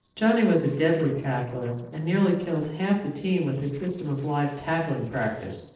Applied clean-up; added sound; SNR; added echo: neural separator model SepFormer DNS4.